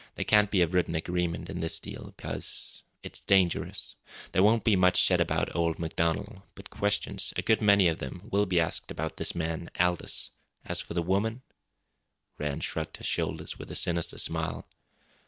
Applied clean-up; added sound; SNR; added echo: none; none; none; none.